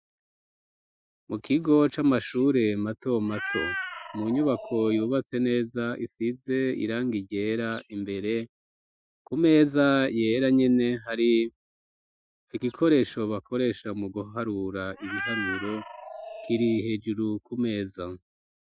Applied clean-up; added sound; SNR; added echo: classical method Wiener filter.